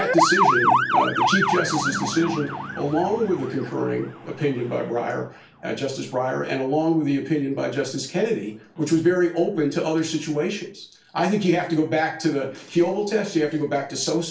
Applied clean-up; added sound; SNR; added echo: none; Motor vehicle (road) / Siren; 5 dB; reverberation time 0.3 s.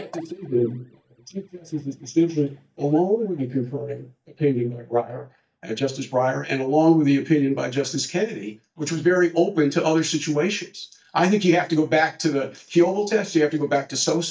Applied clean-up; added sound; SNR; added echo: neural mask model DeepFilterNet 3.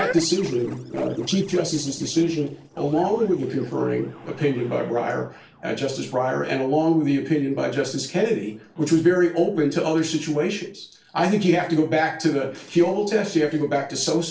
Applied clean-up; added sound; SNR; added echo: neural separator model SepFormer DNS4.